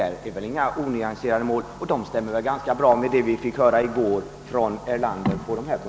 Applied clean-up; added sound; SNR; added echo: none; none; none; none.